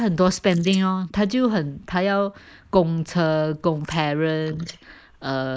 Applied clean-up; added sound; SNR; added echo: neural mask model Resemble Enhance denoiser.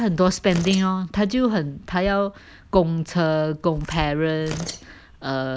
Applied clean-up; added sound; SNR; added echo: none; Tearing; 19 dB; none.